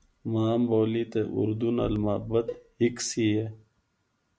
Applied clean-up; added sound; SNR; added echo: none; Cowbell; 16 dB; none.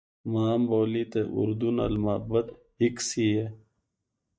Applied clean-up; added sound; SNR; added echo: neural mask model DeepFilterNet 3.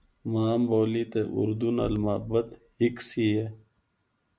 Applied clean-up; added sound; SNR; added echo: none; none; none; none.